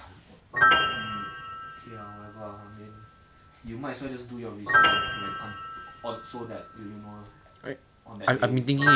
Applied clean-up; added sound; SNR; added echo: none; Piano; -4 dB; none.